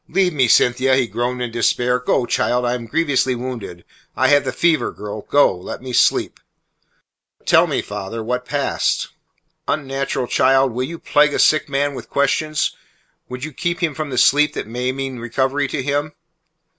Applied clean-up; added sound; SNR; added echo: none; none; none; none.